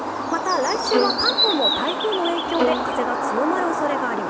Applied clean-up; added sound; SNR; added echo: none; Bowed string instrument + Bird; -2 dB; none.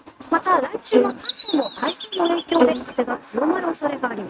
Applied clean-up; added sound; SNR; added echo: neural mask model RNNoise.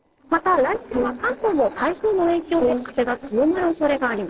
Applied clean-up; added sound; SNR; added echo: neural separator model SepFormer DNS4.